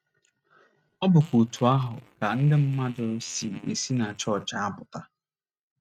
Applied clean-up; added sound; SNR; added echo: neural mask model RNNoise.